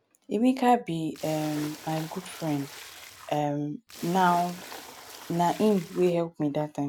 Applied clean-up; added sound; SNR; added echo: none; Splash, splatter; 16 dB; none.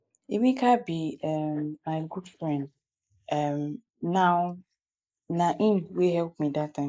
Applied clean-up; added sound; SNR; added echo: neural mask model Resemble Enhance denoiser.